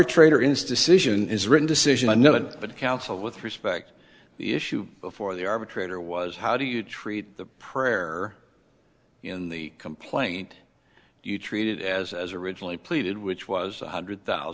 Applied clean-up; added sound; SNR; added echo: none; none; none; none.